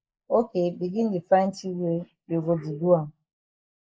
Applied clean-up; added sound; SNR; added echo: neural mask model Resemble Enhance denoiser.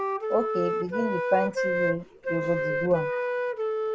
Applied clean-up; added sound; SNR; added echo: none; Wind instrument, woodwind instrument; -2 dB; none.